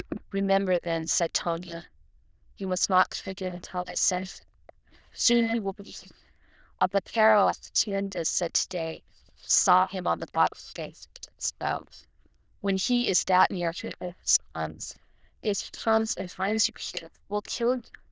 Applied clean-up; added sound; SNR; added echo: neural diffusion model UNIVERSE++.